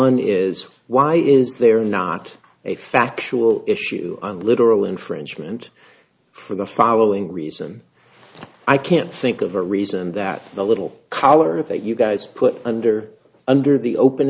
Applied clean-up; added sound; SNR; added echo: none; none; none; none.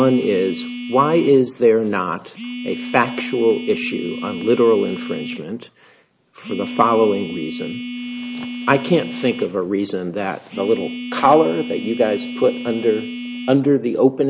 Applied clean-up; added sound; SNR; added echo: none; Telephone; 10 dB; none.